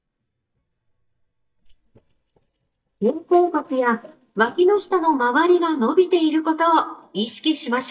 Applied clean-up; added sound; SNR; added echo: neural mask model DeepFilterNet 3.